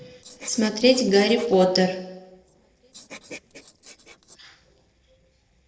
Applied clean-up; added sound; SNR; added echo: neural separator model SepFormer DNS4.